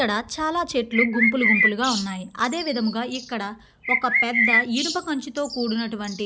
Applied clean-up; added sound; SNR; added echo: none; Bird; 0 dB; none.